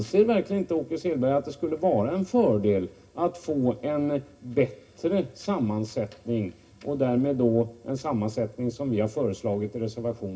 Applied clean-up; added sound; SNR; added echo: none; none; none; reverberation time 0.4 s.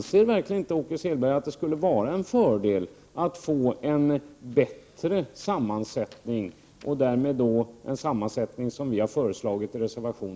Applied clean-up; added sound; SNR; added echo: none; none; none; none.